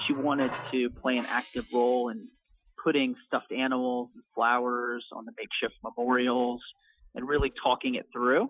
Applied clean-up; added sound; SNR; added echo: classical method Wiener filter.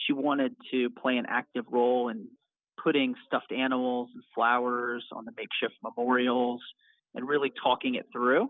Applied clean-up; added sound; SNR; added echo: none; none; none; none.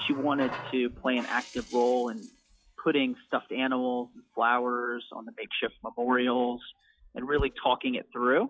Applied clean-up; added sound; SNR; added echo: classical method log-MMSE.